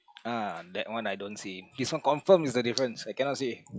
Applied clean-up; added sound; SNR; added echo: classical method log-MMSE.